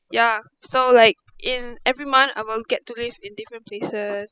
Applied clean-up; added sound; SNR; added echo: classical method spectral subtraction.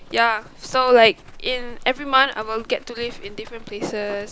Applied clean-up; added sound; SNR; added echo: none; Livestock, farm animals, working animals; 16 dB; none.